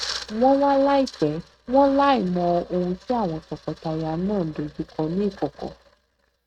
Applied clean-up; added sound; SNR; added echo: neural mask model RNNoise.